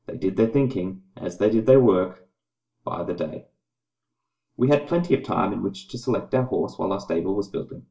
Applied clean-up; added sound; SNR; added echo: none; none; none; reverberation time 0.2 s.